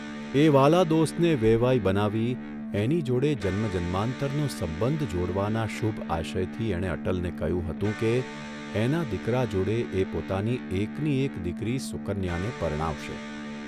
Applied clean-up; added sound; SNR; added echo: none; Electric guitar; 10 dB; none.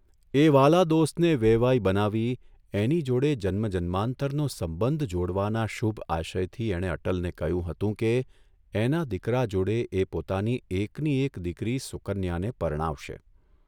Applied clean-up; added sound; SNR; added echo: none; none; none; none.